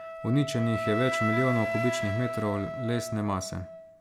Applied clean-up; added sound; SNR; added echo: none; Wind instrument, woodwind instrument; 4 dB; none.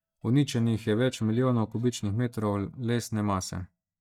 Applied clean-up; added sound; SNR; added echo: neural mask model DeepFilterNet 3.